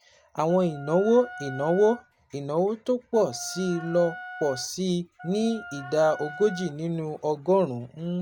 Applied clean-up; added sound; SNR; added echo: none; Wind instrument, woodwind instrument; 15 dB; none.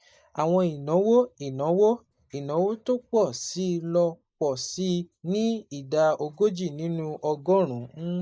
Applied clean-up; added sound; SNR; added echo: neural mask model Resemble Enhance denoiser.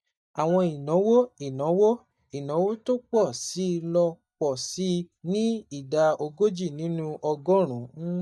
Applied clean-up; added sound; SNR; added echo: neural mask model DeepFilterNet 3.